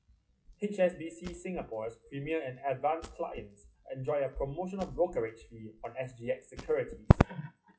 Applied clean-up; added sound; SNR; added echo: classical method WPE with log-MMSE.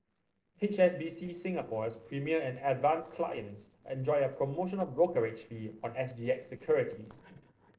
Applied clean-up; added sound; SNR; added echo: neural separator model SepFormer DNS4.